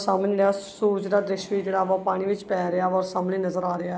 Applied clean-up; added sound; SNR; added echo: none; none; none; none.